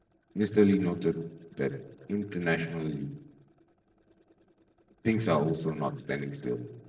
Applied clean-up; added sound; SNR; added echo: neural separator model SepFormer DNS4.